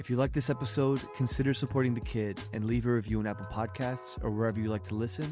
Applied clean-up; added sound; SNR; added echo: none; none; none; none.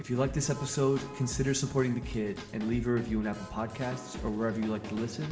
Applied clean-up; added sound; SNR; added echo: none; Drum kit; 16 dB; reverberation time 0.8 s.